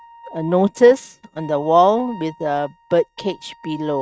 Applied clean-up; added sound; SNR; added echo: neural mask model RNNoise.